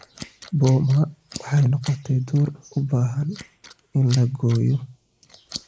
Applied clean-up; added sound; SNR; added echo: neural mask model Resemble Enhance denoiser.